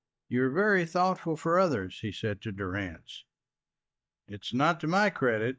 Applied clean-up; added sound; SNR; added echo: neural mask model DeepFilterNet 3.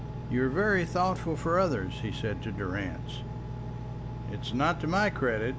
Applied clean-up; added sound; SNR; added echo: none; Engine; 6 dB; none.